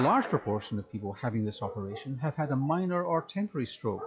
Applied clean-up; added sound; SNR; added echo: classical method log-MMSE.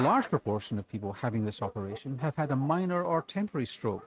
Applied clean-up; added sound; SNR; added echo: neural mask model RNNoise.